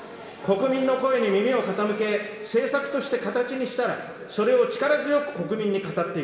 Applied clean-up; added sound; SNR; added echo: none; none; none; reverberation time 1.9 s.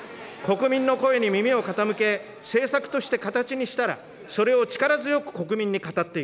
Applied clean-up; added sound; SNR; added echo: none; none; none; none.